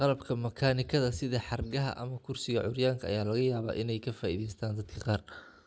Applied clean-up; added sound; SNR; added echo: none; none; none; none.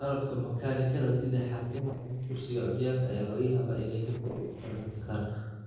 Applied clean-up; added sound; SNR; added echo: neural separator model SepFormer DNS4.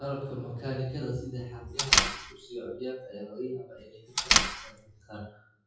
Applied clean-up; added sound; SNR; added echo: classical method WPE with log-MMSE.